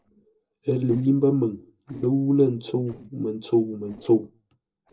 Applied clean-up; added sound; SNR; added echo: neural separator model SepFormer DNS4.